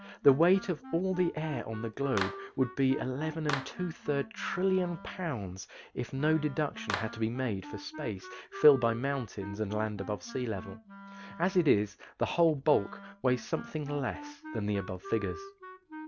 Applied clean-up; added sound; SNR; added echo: none; Wind instrument, woodwind instrument + Clapping; 13 dB; none.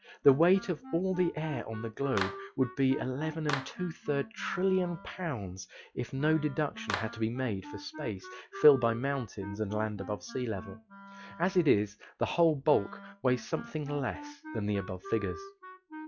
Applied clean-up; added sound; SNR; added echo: classical method log-MMSE.